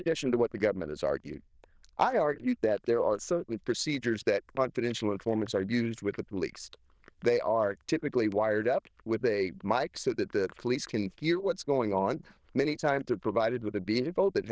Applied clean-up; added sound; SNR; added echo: neural diffusion model UNIVERSE++.